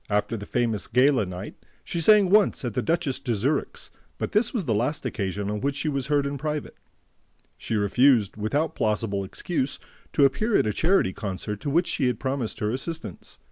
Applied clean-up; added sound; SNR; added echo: none; none; none; none.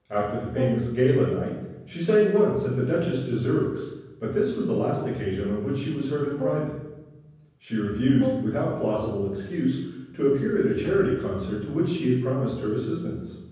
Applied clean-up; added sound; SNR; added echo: none; Brass instrument; 11 dB; reverberation time 1.1 s.